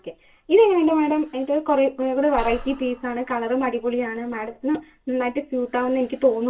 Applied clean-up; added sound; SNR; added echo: none; Breathing; 20 dB; reverberation time 0.2 s.